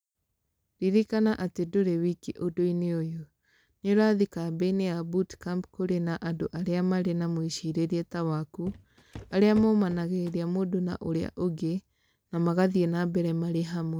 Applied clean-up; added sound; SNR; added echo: none; Walk, footsteps; 17 dB; none.